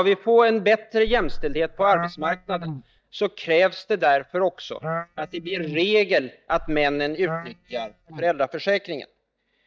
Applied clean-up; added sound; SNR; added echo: neural mask model DeepFilterNet 3.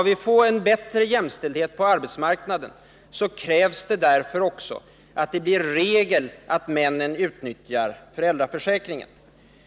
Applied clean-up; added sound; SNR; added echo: none; none; none; none.